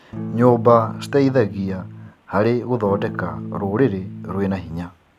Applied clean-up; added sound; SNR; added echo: none; Electric guitar / Strum; 11 dB; none.